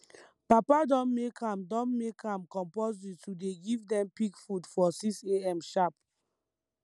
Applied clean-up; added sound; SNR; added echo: none; none; none; none.